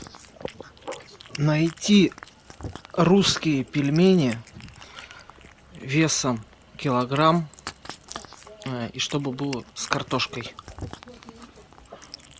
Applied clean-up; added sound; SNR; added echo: none; Cat; 19 dB; none.